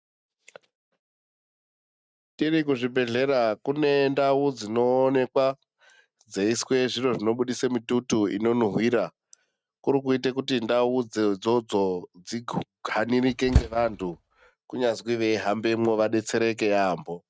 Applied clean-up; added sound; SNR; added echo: neural mask model RNNoise.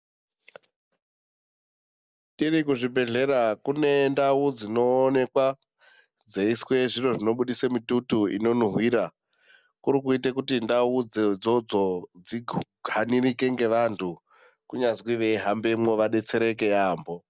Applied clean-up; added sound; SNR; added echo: none; none; none; none.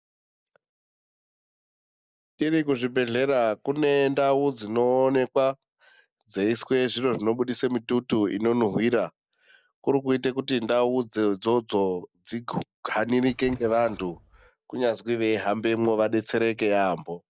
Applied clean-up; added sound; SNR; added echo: neural mask model DeepFilterNet 3.